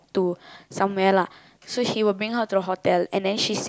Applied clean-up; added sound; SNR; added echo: none; none; none; none.